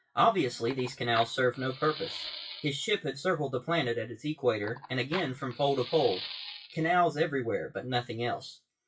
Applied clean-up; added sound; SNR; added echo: classical method WPE with log-MMSE.